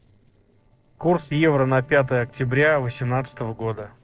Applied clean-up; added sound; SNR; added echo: neural separator model SepFormer DNS4.